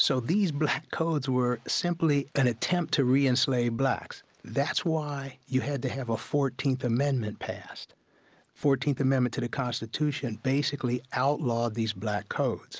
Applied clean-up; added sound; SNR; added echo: none; none; none; none.